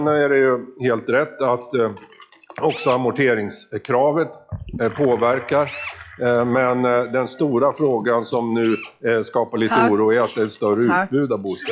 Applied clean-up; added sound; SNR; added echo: classical method log-MMSE.